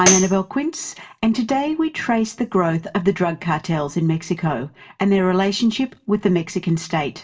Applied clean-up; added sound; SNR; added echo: none; Tambourine; 3 dB; reverberation time 0.2 s.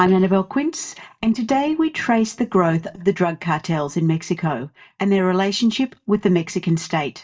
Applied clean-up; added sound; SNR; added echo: neural mask model DeepFilterNet 3.